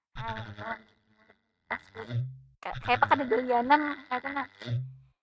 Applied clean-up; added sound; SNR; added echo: neural mask model RNNoise.